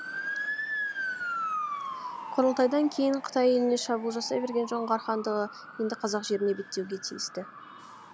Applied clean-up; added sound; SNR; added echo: none; Motor vehicle (road) / Siren; 8 dB; none.